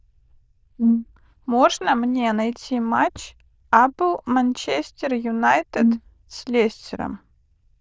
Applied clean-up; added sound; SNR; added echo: neural diffusion model UNIVERSE++.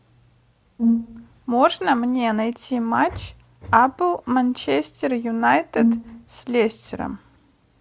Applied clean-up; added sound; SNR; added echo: none; Brass instrument; 0 dB; none.